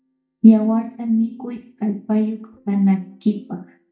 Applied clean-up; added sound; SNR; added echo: neural mask model DeepFilterNet 3.